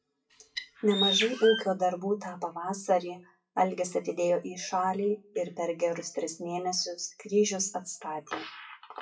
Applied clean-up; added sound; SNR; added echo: classical method WPE with log-MMSE.